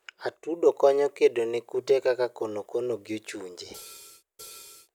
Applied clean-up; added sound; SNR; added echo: none; Hi-hat; 19 dB; none.